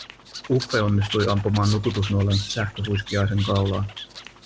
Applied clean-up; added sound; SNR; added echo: none; Animal; 13 dB; none.